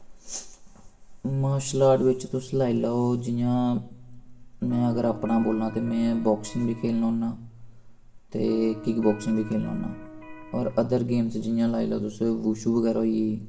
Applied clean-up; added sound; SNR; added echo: none; Electric guitar; 16 dB; reverberation time 1.5 s.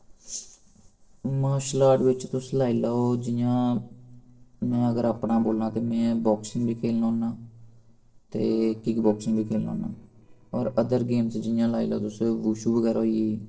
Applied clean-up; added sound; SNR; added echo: neural separator model SepFormer DNS4.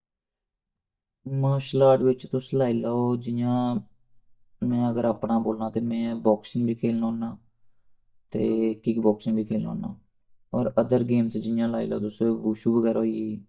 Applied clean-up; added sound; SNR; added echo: neural mask model DeepFilterNet 3.